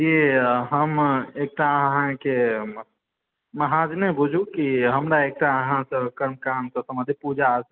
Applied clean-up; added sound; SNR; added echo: none; none; none; none.